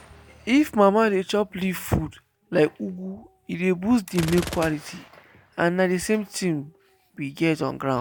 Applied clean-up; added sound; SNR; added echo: none; Gunshot, gunfire; 18 dB; none.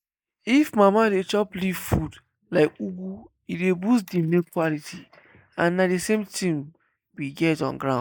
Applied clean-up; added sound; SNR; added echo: neural mask model Resemble Enhance denoiser.